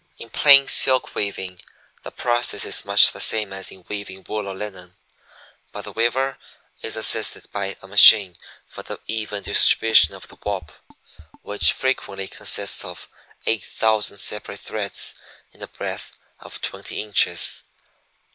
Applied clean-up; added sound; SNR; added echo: none; Drum kit; 17 dB; none.